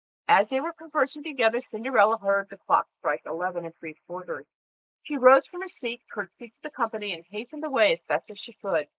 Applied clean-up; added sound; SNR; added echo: neural mask model Resemble Enhance denoiser.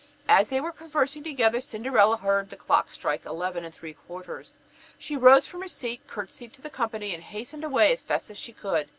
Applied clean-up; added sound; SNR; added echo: none; none; none; none.